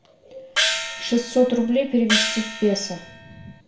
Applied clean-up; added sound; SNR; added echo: none; Gong; 3 dB; reverberation time 0.4 s.